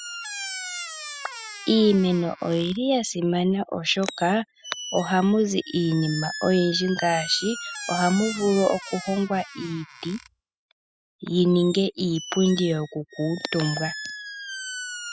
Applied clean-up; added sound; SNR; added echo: classical method spectral subtraction.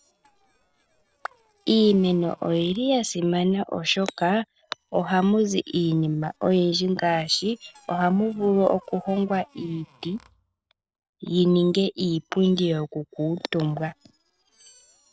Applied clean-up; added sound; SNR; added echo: neural separator model SepFormer DNS4.